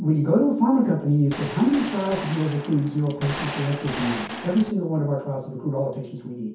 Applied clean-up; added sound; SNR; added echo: none; Gunshot, gunfire; 11 dB; reverberation time 0.6 s.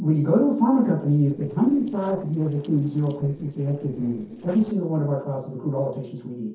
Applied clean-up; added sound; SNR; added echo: neural separator model SepFormer DNS4.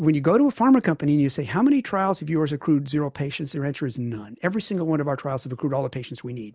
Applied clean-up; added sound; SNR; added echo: none; none; none; none.